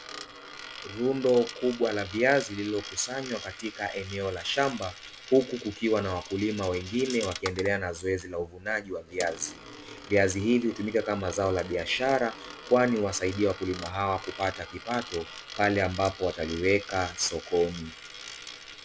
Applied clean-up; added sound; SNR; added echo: none; Coin (dropping); 14 dB; none.